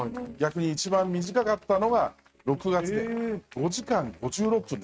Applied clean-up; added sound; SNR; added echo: neural mask model RNNoise.